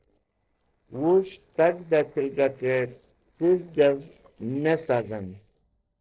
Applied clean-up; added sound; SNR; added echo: neural separator model SepFormer DNS4.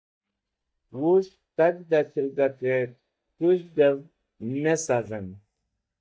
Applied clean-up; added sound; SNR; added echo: neural mask model DeepFilterNet 3.